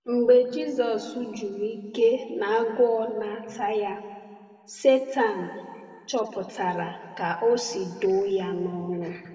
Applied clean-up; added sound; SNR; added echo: none; none; none; reverberation time 2.1 s.